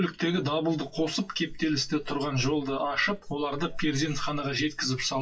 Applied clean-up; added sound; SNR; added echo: classical method WPE with log-MMSE.